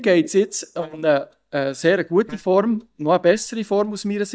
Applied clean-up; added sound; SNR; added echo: neural mask model DeepFilterNet 3.